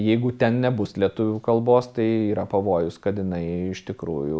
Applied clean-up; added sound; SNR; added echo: none; none; none; none.